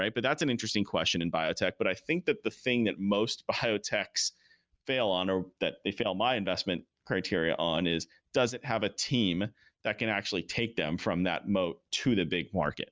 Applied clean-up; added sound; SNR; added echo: none; none; none; none.